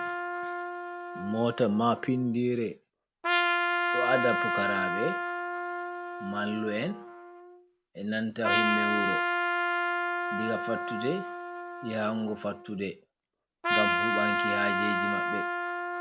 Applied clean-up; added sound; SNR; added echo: none; Trumpet; -2 dB; none.